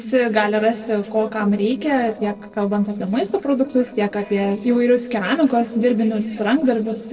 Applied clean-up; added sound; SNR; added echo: neural separator model SepFormer DNS4.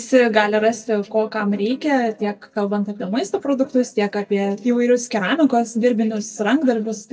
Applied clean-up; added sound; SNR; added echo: neural mask model DeepFilterNet 3.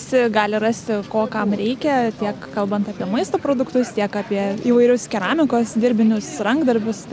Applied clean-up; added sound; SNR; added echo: none; none; none; none.